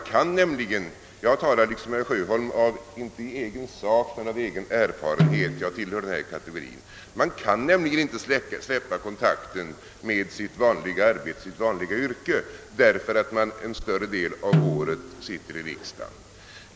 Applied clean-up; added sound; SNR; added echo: none; Snare drum; 3 dB; none.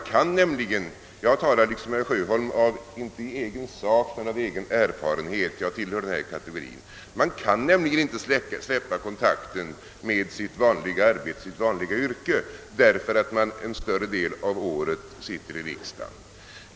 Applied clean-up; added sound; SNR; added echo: none; none; none; none.